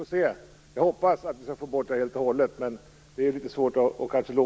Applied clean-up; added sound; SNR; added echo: none; none; none; none.